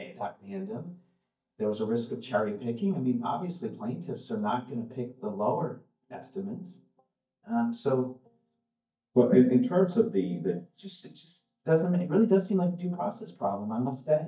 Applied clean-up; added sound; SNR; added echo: neural mask model DeepFilterNet 3.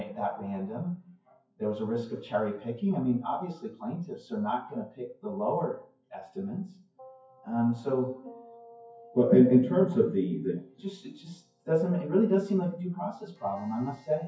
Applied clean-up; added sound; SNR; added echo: classical method WPE with log-MMSE.